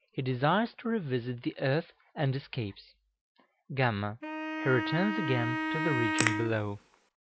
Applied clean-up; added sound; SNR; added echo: none; Crack / Crackle + Wind instrument, woodwind instrument; 1 dB; none.